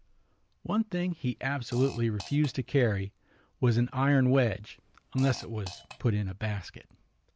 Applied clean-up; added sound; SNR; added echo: none; Fart; 20 dB; none.